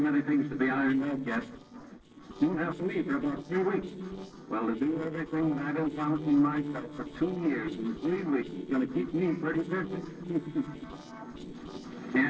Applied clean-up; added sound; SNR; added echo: neural separator model SepFormer DNS4.